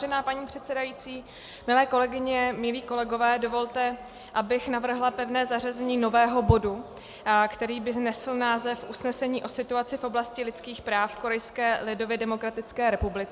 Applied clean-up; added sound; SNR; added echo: none; none; none; none.